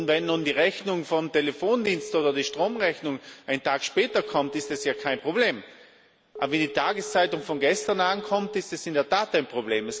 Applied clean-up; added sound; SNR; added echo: none; Telephone; 14 dB; none.